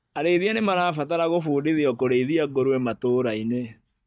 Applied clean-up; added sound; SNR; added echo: neural mask model DeepFilterNet 3.